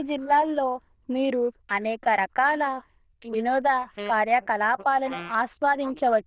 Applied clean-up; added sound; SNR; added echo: neural diffusion model UNIVERSE++.